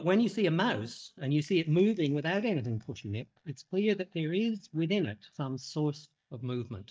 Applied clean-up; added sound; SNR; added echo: neural mask model DeepFilterNet 3.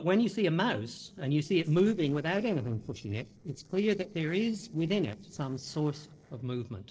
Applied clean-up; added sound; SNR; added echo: neural separator model SepFormer DNS4.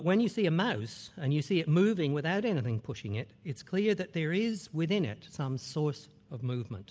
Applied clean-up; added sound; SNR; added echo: none; none; none; none.